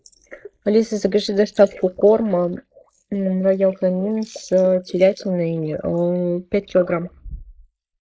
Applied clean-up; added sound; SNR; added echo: neural mask model Resemble Enhance denoiser.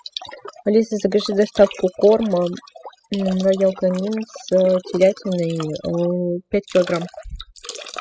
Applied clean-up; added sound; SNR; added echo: classical method spectral subtraction.